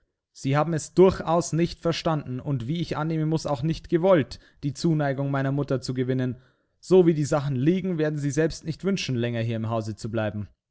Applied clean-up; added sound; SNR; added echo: none; none; none; none.